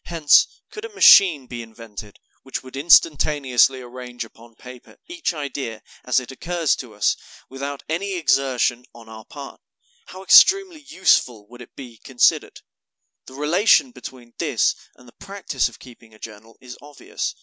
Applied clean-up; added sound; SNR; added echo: none; none; none; none.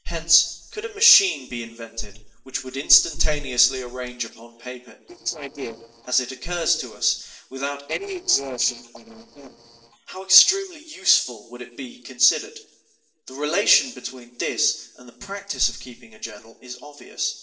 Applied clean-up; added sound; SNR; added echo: neural separator model SepFormer DNS4.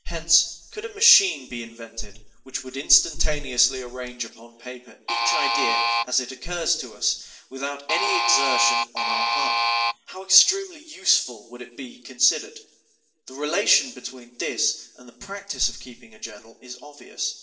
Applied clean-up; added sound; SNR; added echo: none; Alarm; -3 dB; reverberation time 0.7 s.